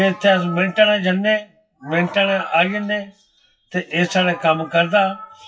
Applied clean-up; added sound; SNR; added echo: classical method WPE with log-MMSE.